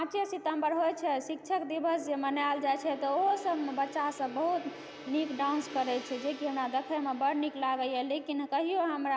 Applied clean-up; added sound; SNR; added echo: none; Gong; 17 dB; none.